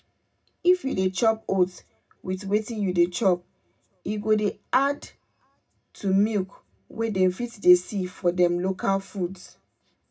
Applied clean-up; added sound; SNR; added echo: none; none; none; reverberation time 0.2 s.